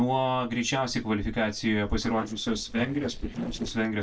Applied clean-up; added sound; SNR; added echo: neural separator model SepFormer DNS4.